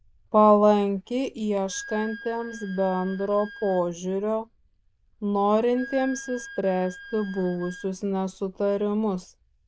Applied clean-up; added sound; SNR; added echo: neural diffusion model UNIVERSE++.